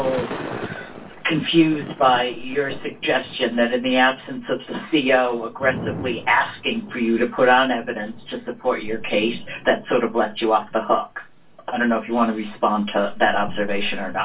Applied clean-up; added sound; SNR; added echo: none; Thunder / Rain; 16 dB; reverberation time 0.2 s.